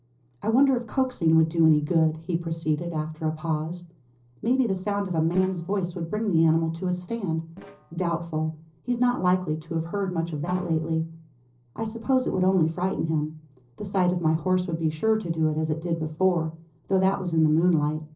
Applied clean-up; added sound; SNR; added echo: neural separator model SepFormer DNS4.